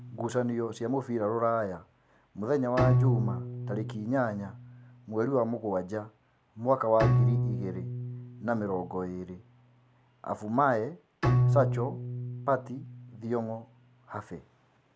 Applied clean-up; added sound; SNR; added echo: none; Bowed string instrument; 1 dB; none.